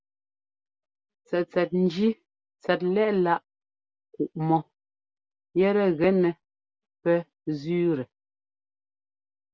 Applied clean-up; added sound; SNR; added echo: none; none; none; none.